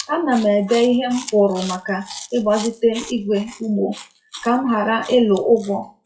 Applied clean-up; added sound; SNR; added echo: classical method WPE with log-MMSE.